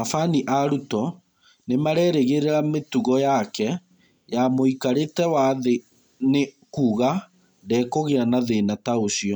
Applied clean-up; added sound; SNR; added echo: none; none; none; none.